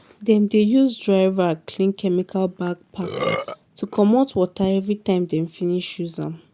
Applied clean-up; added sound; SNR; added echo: none; Burping, eructation; 15 dB; none.